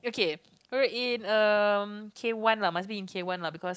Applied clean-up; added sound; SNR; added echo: none; none; none; none.